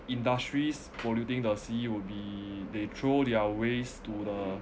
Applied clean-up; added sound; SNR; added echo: none; none; none; none.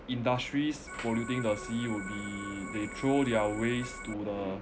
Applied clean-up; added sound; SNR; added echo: none; Organ; 11 dB; none.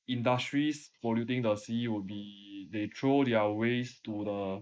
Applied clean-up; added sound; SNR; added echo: neural mask model Resemble Enhance denoiser.